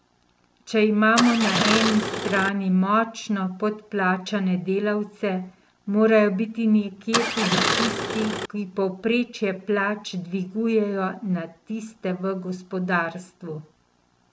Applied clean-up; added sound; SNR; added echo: none; Engine starting; 1 dB; none.